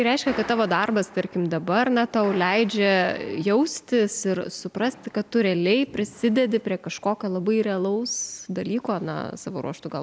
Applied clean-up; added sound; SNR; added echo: none; none; none; none.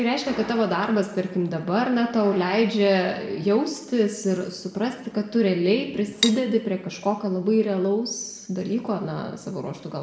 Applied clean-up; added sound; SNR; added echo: none; Cutlery, silverware; 5 dB; reverberation time 0.8 s.